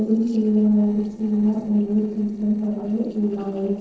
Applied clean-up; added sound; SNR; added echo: neural separator model SepFormer DNS4.